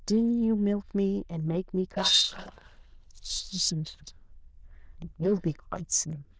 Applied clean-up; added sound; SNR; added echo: neural diffusion model UNIVERSE++.